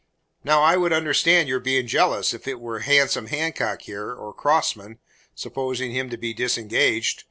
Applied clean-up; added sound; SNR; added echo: none; none; none; none.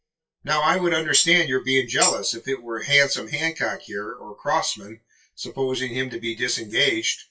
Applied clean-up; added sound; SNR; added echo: classical method WPE with log-MMSE.